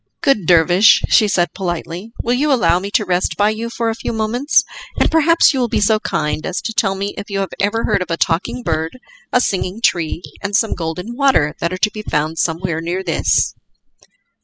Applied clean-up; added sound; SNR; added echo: classical method spectral subtraction.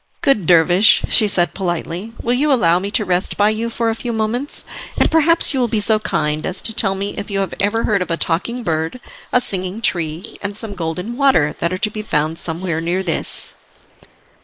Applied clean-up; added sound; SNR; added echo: neural mask model Resemble Enhance denoiser.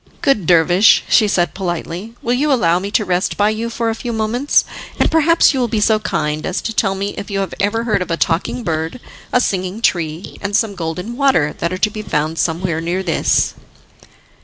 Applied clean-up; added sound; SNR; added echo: none; none; none; none.